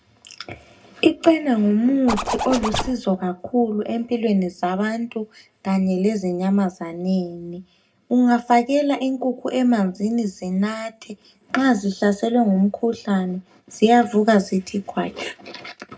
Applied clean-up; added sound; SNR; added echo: none; Zipper (clothing); 5 dB; reverberation time 0.2 s.